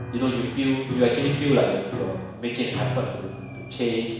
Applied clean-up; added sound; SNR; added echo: none; Piano; 8 dB; reverberation time 1.1 s.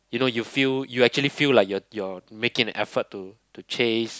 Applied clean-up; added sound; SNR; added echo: none; none; none; none.